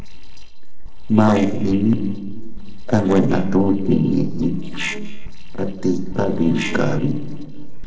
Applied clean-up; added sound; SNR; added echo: neural separator model SepFormer DNS4.